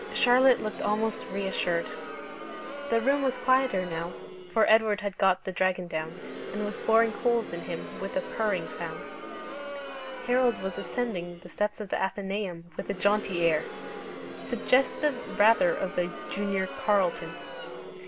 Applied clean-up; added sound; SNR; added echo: none; Crowd; 10 dB; none.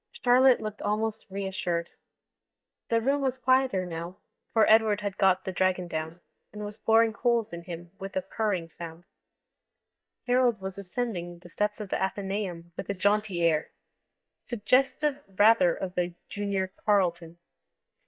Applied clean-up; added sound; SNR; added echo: neural mask model DeepFilterNet 3.